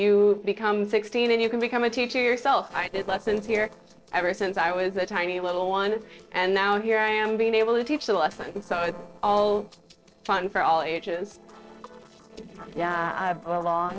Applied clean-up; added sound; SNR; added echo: neural separator model SepFormer DNS4.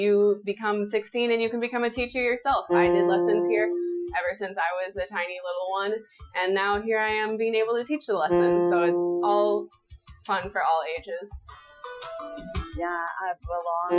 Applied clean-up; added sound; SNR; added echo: classical method Wiener filter.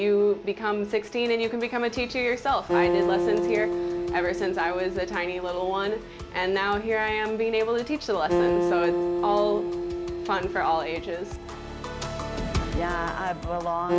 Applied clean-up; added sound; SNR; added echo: none; Acoustic guitar; 3 dB; none.